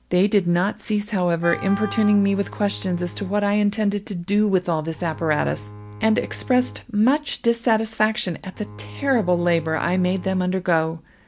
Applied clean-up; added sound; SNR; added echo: none; Wind instrument, woodwind instrument + Bowed string instrument; 15 dB; none.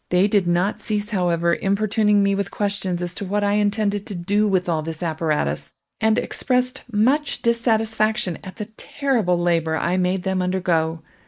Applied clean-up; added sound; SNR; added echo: neural mask model Resemble Enhance denoiser.